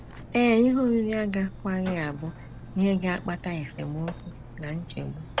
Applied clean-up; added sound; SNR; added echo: none; Mechanisms; 13 dB; none.